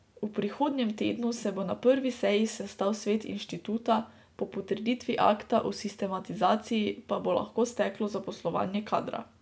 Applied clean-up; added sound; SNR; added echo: none; none; none; none.